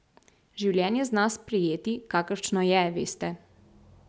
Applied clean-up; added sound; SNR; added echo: none; none; none; none.